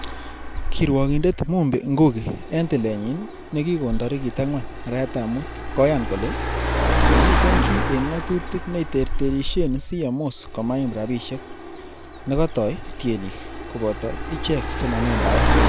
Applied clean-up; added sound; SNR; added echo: none; Car; 0 dB; none.